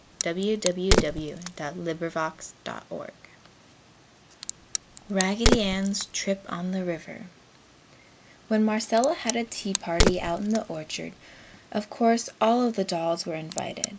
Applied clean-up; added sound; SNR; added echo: none; Crack; 3 dB; none.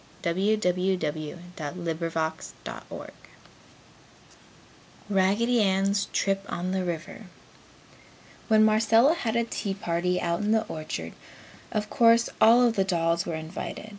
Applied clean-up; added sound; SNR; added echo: none; none; none; none.